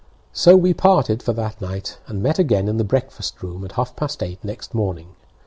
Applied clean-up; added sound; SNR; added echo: none; none; none; none.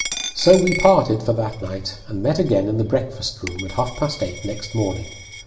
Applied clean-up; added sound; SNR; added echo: none; Coin (dropping); 13 dB; reverberation time 0.6 s.